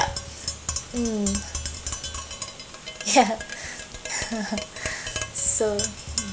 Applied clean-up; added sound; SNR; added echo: none; Tap; 5 dB; none.